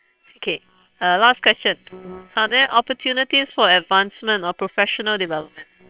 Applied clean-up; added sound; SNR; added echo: neural separator model SepFormer WHAM!.